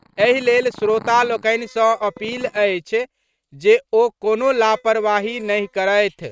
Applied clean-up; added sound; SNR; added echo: neural mask model RNNoise.